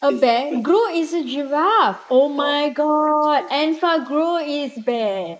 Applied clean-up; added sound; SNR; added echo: neural mask model Resemble Enhance denoiser.